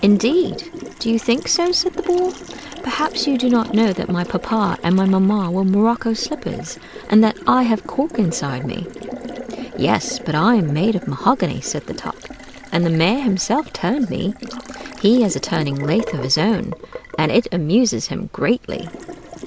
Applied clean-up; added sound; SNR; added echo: none; Water tap, faucet; 14 dB; none.